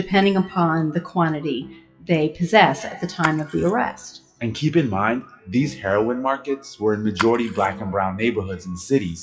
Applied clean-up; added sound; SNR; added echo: classical method WPE with log-MMSE.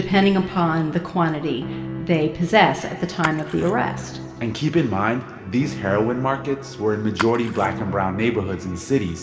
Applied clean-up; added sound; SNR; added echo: none; Splash, splatter; 14 dB; reverberation time 2.1 s.